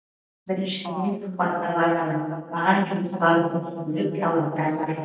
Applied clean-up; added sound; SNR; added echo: neural mask model DeepFilterNet 3.